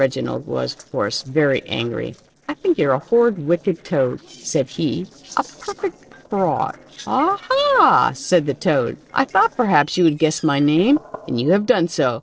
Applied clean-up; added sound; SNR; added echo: neural separator model SepFormer DNS4.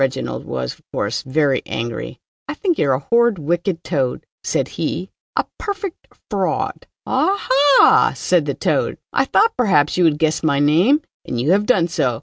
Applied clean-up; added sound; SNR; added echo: none; none; none; none.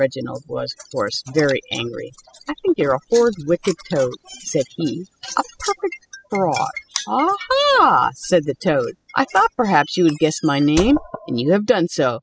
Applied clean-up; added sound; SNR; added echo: classical method spectral subtraction.